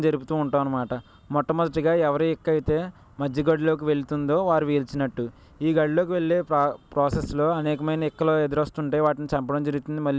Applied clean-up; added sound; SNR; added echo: none; none; none; none.